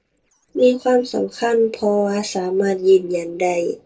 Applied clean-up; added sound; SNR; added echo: neural separator model SepFormer DNS4.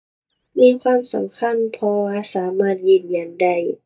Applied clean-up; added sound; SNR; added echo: neural mask model DeepFilterNet 3.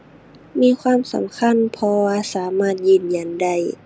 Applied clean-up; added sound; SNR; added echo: none; none; none; none.